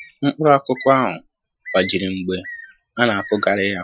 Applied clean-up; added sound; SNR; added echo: classical method Wiener filter.